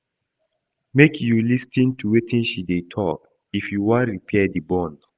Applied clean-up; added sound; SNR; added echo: none; none; none; none.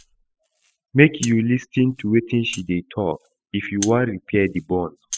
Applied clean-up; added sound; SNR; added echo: classical method spectral subtraction.